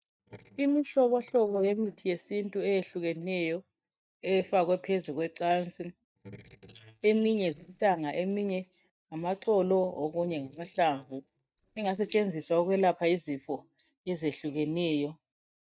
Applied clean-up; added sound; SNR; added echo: neural mask model DeepFilterNet 3.